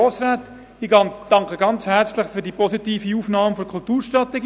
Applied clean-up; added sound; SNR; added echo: none; none; none; none.